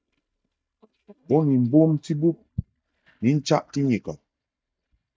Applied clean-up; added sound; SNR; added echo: neural mask model DeepFilterNet 3.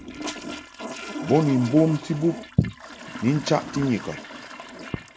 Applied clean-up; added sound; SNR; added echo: none; Toilet flush; 11 dB; none.